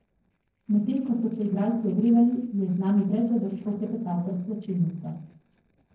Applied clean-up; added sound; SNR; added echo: neural separator model SepFormer DNS4.